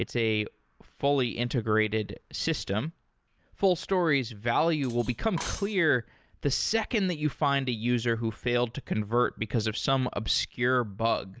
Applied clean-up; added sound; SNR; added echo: none; Cutlery, silverware; 16 dB; none.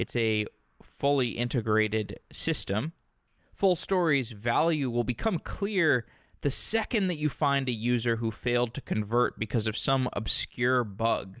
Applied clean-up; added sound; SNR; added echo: none; none; none; none.